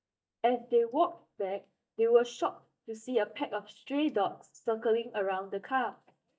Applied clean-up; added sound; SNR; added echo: neural mask model DeepFilterNet 3.